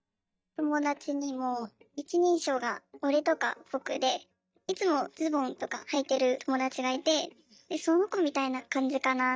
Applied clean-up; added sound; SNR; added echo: neural mask model DeepFilterNet 3.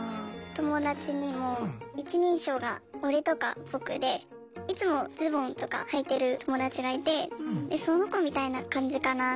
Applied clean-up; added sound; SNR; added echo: none; none; none; none.